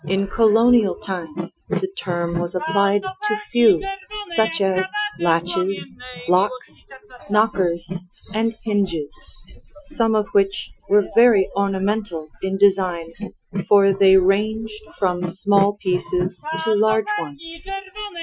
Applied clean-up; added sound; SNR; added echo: classical method Wiener filter.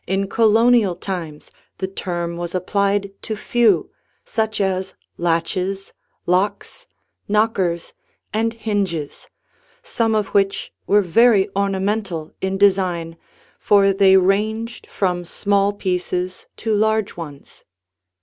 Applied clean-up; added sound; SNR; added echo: none; none; none; none.